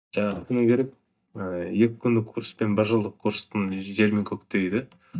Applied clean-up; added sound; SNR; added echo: neural mask model DeepFilterNet 3.